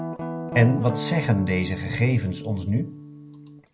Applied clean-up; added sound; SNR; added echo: none; Guitar; 9 dB; none.